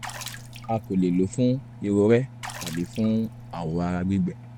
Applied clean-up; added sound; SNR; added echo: none; Engine + Water / Splash, splatter; 14 dB; none.